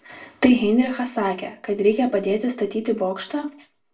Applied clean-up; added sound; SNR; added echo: none; none; none; reverberation time 0.3 s.